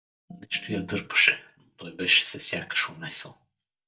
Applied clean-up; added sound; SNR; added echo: neural mask model DeepFilterNet 3.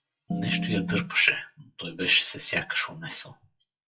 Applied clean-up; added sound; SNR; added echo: classical method WPE with log-MMSE.